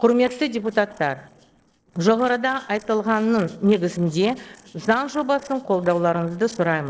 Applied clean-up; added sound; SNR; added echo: neural separator model SepFormer DNS4.